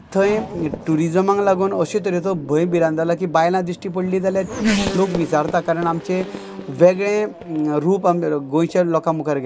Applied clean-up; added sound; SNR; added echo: none; Race car, auto racing / Accelerating, revving, vroom; 11 dB; none.